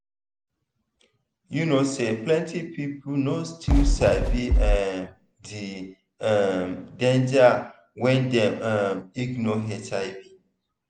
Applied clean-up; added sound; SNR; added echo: none; Fireworks; -3 dB; none.